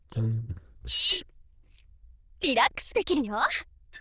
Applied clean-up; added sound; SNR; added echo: neural diffusion model UNIVERSE++.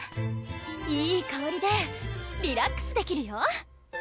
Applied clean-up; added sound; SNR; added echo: none; Tabla; 19 dB; none.